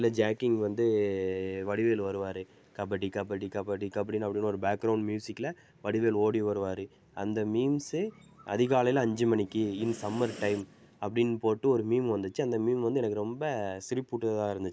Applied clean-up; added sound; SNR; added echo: none; Breathing; 16 dB; none.